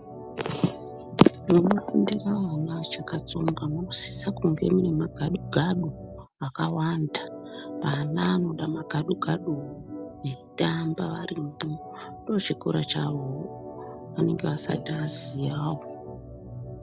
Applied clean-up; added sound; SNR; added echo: none; Organ; 12 dB; none.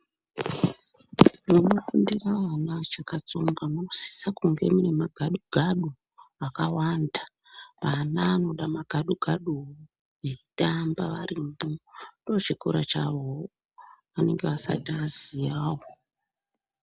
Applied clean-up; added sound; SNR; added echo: none; none; none; none.